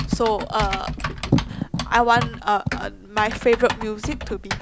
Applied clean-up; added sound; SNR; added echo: none; Typing; 7 dB; none.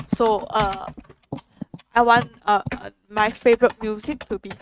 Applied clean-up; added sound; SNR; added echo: neural mask model RNNoise.